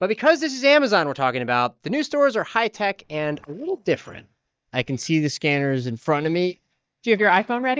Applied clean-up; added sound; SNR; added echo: neural mask model DeepFilterNet 3.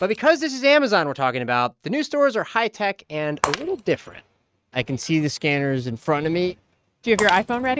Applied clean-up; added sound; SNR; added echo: neural mask model RNNoise.